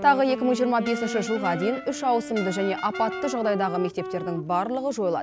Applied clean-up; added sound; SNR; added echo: none; Brass instrument + Wind instrument, woodwind instrument; 9 dB; none.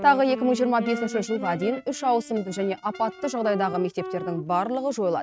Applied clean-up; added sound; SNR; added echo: neural mask model RNNoise.